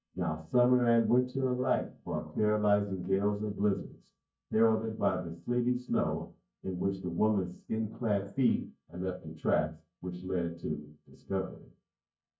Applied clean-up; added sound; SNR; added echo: neural mask model DeepFilterNet 3.